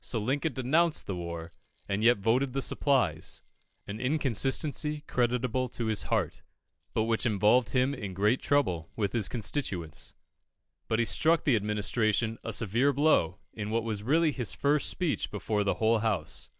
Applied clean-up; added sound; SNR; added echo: none; Rattle; 18 dB; none.